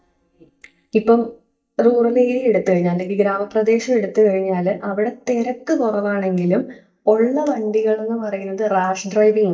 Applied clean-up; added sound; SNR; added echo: neural mask model DeepFilterNet 3.